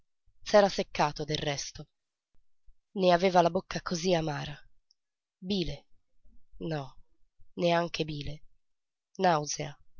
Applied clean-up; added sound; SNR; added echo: none; none; none; none.